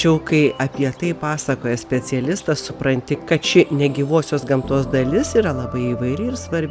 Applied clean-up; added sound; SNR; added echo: none; none; none; none.